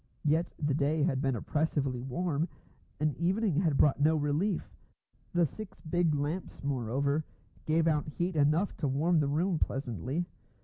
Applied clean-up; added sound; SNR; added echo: none; none; none; none.